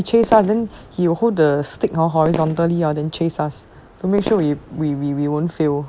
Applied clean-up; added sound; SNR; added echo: none; Fireworks; 14 dB; none.